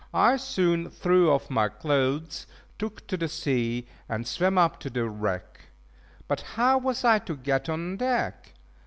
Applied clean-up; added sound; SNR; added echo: none; none; none; none.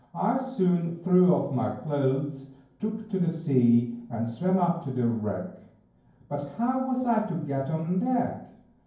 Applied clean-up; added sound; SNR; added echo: none; none; none; reverberation time 0.9 s.